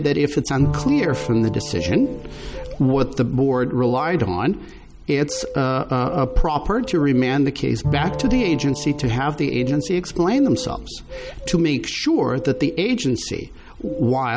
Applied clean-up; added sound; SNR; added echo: none; Bowed string instrument + Bird vocalization, bird call, bird song; 11 dB; none.